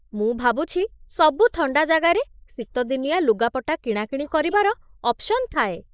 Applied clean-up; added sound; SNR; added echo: neural mask model Resemble Enhance denoiser.